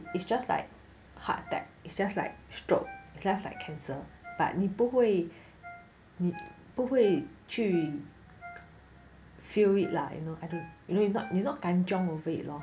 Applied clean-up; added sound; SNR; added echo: none; Ringtone; 20 dB; none.